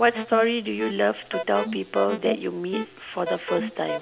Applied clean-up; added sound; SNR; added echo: none; Alarm; 7 dB; none.